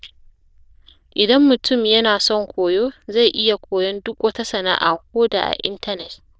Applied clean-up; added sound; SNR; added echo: neural diffusion model UNIVERSE++.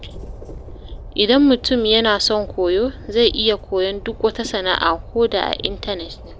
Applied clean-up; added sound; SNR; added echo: none; Train; 15 dB; none.